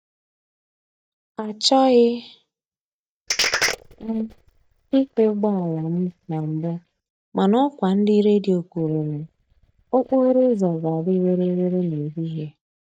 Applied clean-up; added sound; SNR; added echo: neural mask model DeepFilterNet 3.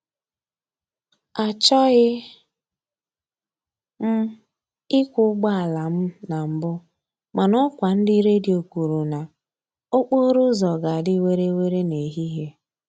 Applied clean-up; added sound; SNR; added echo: none; none; none; none.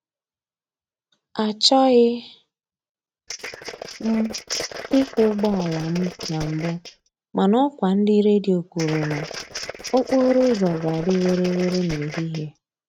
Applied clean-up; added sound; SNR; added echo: neural mask model RNNoise.